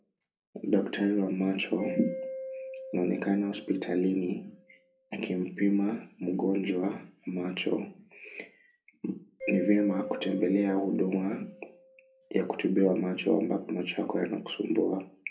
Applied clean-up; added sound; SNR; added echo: none; Mallet percussion; 14 dB; reverberation time 0.3 s.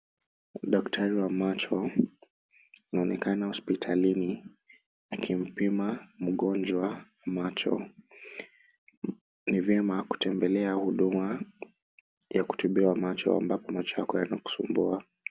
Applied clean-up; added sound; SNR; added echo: none; none; none; none.